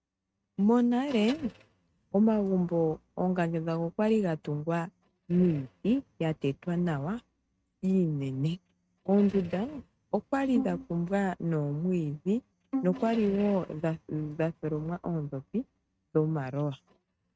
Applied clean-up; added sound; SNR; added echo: neural mask model RNNoise.